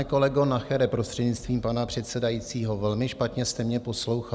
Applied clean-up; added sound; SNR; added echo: none; none; none; none.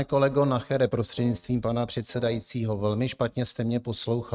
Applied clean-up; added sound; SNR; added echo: neural mask model RNNoise.